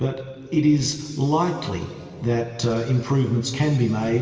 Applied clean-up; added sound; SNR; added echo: none; none; none; reverberation time 2.5 s.